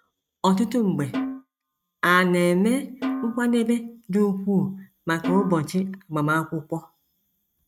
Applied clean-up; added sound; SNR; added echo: neural mask model RNNoise.